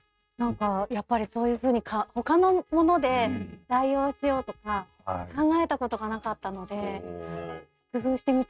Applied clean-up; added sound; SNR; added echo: neural mask model RNNoise.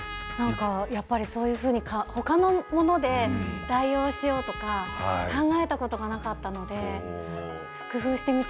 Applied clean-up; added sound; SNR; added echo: none; Trumpet; 14 dB; none.